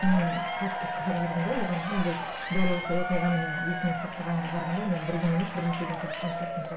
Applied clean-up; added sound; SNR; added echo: none; Applause / Crowd / Cheering; 5 dB; reverberation time 0.2 s.